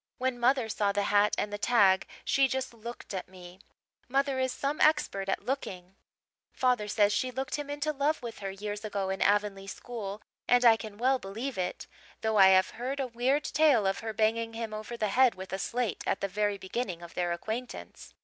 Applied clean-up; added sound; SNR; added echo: none; none; none; none.